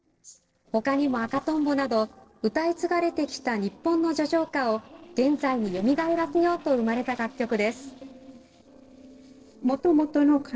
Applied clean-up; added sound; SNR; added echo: neural separator model SepFormer DNS4.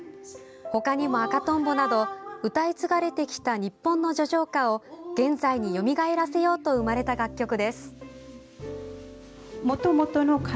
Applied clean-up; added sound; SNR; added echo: none; none; none; none.